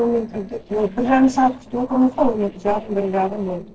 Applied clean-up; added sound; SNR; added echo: neural separator model SepFormer DNS4.